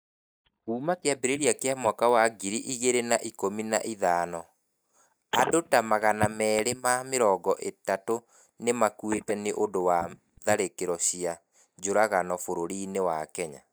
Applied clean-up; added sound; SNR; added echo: neural mask model DeepFilterNet 3.